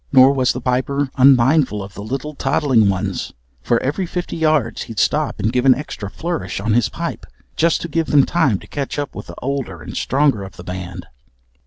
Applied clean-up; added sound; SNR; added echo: none; none; none; none.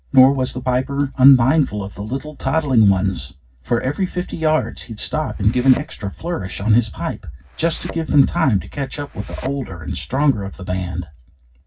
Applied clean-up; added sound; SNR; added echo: none; Thump, thud; 18 dB; reverberation time 0.4 s.